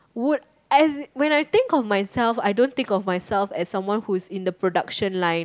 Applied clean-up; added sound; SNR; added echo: none; none; none; none.